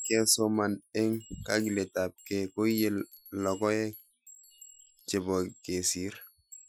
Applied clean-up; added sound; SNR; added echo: classical method Wiener filter.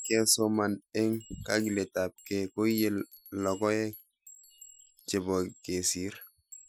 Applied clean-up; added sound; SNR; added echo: classical method spectral subtraction.